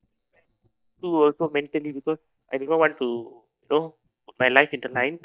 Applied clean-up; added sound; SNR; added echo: neural mask model DeepFilterNet 3.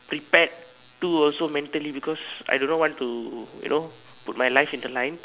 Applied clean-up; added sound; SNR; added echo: none; none; none; none.